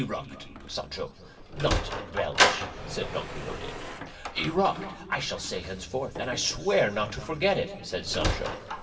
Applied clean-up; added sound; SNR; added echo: none; Sliding door; 2 dB; reverberation time 2.6 s.